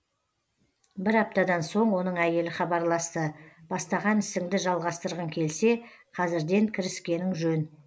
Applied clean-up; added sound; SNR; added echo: none; none; none; none.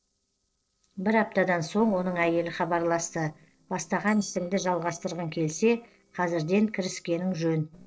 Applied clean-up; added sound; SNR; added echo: neural separator model SepFormer DNS4.